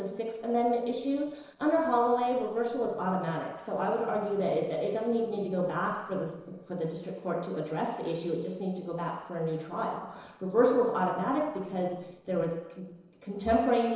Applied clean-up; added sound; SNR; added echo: neural separator model SepFormer DNS4.